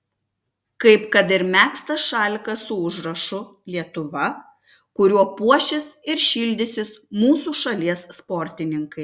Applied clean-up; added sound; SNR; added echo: none; none; none; none.